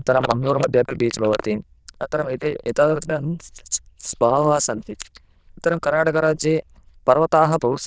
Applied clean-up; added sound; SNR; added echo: neural diffusion model UNIVERSE++.